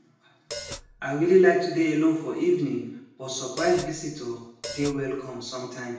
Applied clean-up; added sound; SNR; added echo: none; Hi-hat; 14 dB; reverberation time 0.8 s.